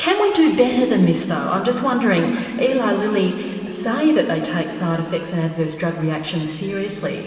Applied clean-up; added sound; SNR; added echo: none; none; none; reverberation time 2.9 s.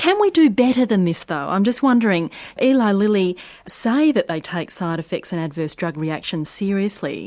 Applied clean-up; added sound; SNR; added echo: none; none; none; none.